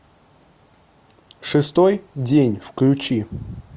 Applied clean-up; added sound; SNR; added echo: none; none; none; none.